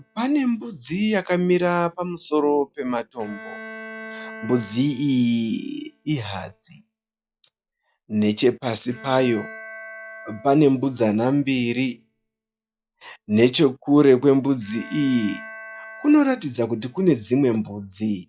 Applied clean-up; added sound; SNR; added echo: classical method log-MMSE.